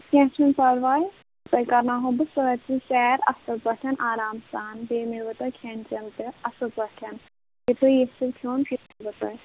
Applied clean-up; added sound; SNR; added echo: none; none; none; none.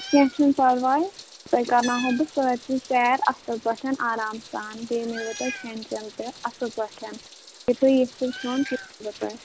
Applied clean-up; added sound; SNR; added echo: none; Meow; 16 dB; none.